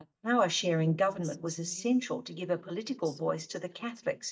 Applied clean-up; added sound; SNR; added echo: neural mask model DeepFilterNet 3.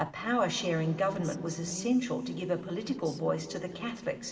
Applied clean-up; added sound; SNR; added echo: none; Rain; 17 dB; reverberation time 2.3 s.